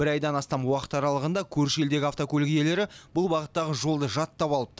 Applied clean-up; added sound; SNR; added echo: none; none; none; none.